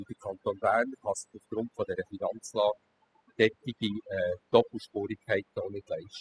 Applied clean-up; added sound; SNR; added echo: classical method spectral subtraction.